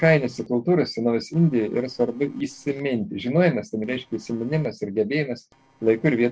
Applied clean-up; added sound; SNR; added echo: neural separator model SepFormer DNS4.